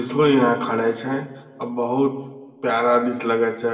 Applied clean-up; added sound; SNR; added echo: none; none; none; reverberation time 2.0 s.